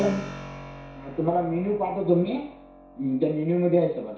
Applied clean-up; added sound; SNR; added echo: none; Keyboard (musical); 15 dB; reverberation time 0.6 s.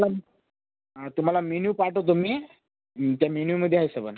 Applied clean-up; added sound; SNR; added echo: none; none; none; none.